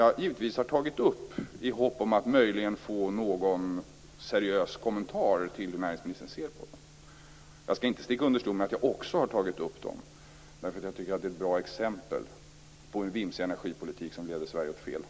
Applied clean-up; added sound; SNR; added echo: none; none; none; none.